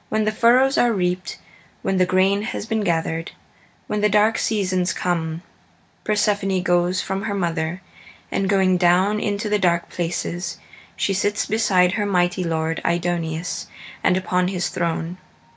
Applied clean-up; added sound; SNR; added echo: none; none; none; none.